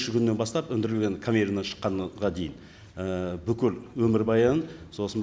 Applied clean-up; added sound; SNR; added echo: none; none; none; none.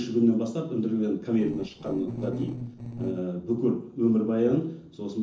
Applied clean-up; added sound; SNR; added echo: neural separator model SepFormer DNS4.